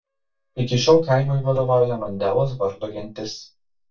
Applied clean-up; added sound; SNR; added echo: neural mask model DeepFilterNet 3.